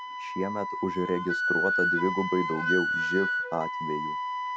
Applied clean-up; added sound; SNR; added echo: none; Wind instrument, woodwind instrument; -1 dB; none.